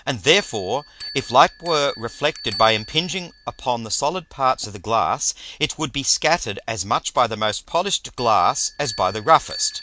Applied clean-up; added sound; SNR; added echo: none; Bell; 18 dB; none.